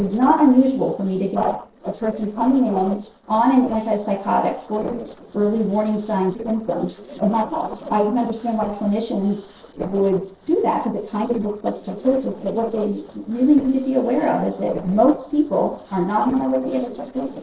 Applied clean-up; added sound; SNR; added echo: neural separator model SepFormer DNS4.